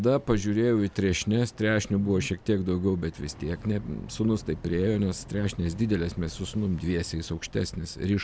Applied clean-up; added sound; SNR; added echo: none; Boat, Water vehicle; 19 dB; none.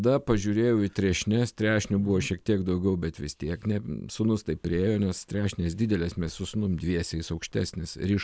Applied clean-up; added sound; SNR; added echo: none; none; none; none.